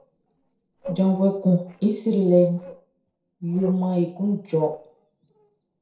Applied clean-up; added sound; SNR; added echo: neural separator model SepFormer DNS4.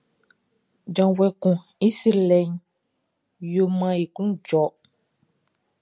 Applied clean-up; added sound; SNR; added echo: none; none; none; none.